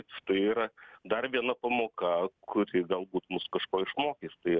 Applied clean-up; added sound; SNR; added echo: none; none; none; none.